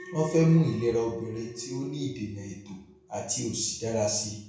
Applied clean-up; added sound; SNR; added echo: none; Alarm; 16 dB; reverberation time 0.5 s.